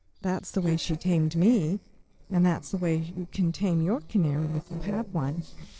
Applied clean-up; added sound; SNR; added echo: neural separator model SepFormer DNS4.